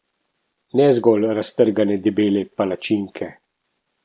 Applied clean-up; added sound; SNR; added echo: none; none; none; none.